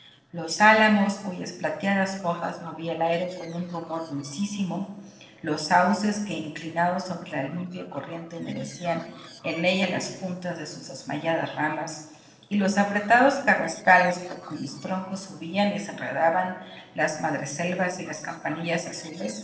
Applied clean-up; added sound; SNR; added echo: neural separator model SepFormer DNS4.